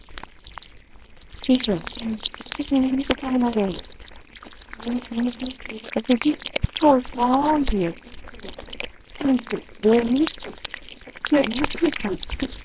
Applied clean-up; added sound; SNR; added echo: neural separator model SepFormer WHAMR!.